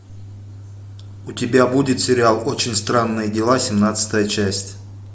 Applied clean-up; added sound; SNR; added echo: none; none; none; none.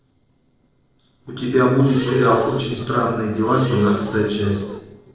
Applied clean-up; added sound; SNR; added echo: neural separator model SepFormer DNS4.